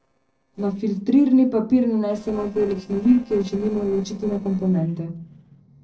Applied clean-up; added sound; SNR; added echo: neural separator model SepFormer DNS4.